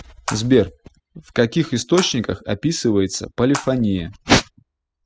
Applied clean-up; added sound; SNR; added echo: classical method spectral subtraction.